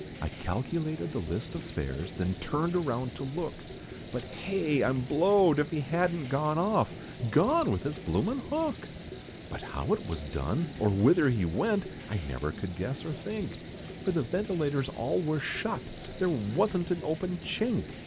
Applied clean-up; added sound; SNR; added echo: none; Cricket; -4 dB; none.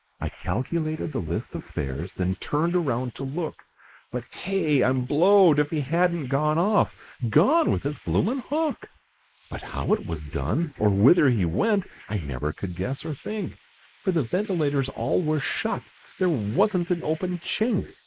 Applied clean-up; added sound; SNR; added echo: neural mask model Resemble Enhance denoiser.